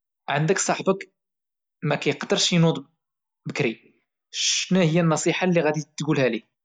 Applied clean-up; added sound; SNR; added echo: none; none; none; none.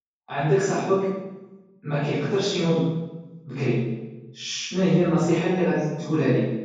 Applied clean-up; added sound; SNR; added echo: none; none; none; reverberation time 1.3 s.